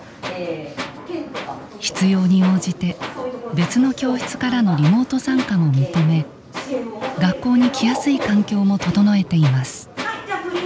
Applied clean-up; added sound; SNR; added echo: none; Tools; 15 dB; none.